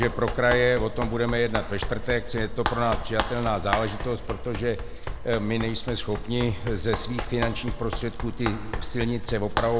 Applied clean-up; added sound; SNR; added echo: none; Run; 4 dB; none.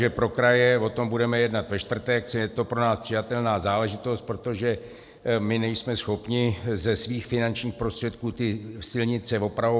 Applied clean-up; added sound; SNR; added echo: none; none; none; none.